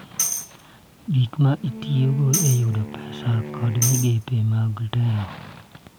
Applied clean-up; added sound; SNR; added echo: none; Tambourine + Wind instrument, woodwind instrument; 8 dB; none.